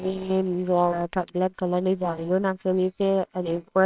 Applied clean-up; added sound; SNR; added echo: neural separator model SepFormer WHAMR!.